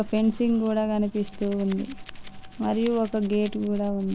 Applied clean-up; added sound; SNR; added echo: none; Domestic sounds, home sounds; 13 dB; none.